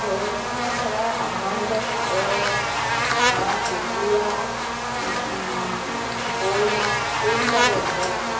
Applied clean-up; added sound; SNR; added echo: none; Buzz; -4 dB; reverberation time 1.0 s.